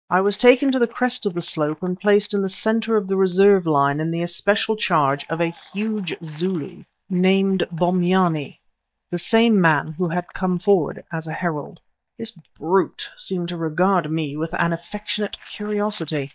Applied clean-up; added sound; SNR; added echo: neural mask model DeepFilterNet 3.